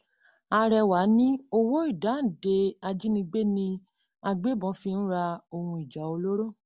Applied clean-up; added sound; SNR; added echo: none; none; none; none.